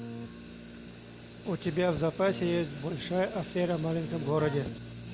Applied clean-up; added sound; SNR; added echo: none; Keyboard (musical); 12 dB; none.